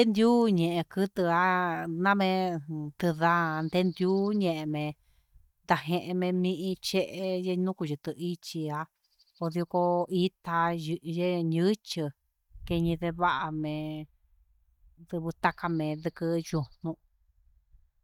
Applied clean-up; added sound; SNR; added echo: neural mask model DeepFilterNet 3.